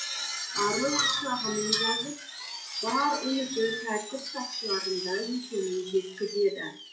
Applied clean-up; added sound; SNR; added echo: classical method WPE with log-MMSE.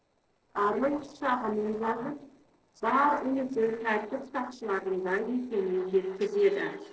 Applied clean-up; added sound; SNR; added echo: neural separator model SepFormer DNS4.